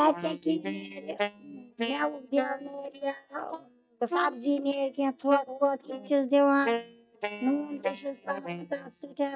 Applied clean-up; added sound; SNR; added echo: neural mask model DeepFilterNet 3.